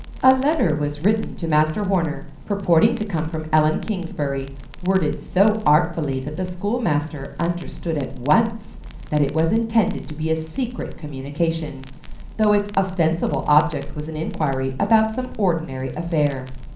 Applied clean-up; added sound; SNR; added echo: none; Crackle; 12 dB; reverberation time 0.6 s.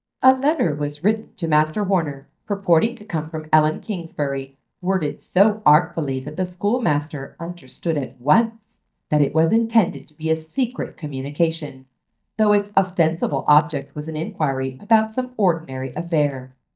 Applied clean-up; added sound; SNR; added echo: neural mask model DeepFilterNet 3.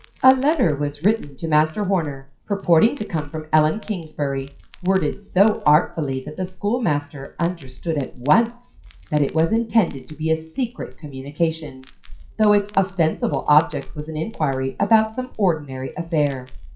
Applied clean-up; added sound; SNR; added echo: classical method WPE with log-MMSE.